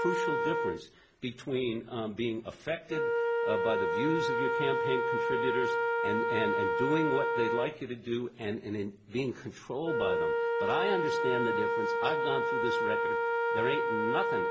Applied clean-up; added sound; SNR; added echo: none; Wind instrument, woodwind instrument; -4 dB; none.